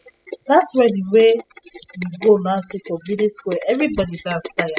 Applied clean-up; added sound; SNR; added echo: classical method spectral subtraction.